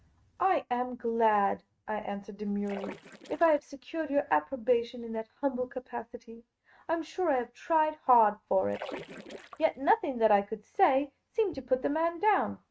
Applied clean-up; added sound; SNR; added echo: neural mask model RNNoise.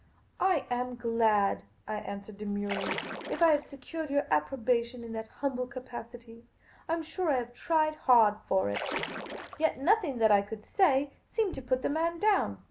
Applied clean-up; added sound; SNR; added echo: none; Splash, splatter; 8 dB; none.